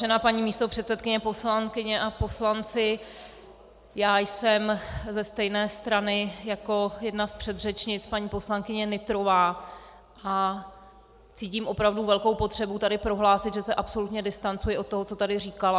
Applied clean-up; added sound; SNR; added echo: none; none; none; none.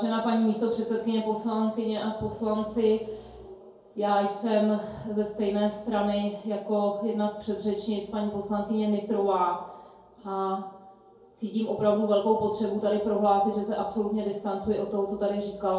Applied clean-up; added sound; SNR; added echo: none; none; none; reverberation time 2.3 s.